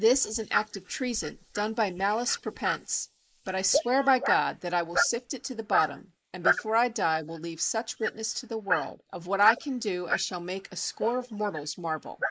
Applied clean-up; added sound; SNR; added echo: neural mask model Resemble Enhance denoiser.